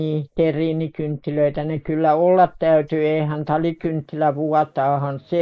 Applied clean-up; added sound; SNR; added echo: neural mask model Resemble Enhance denoiser.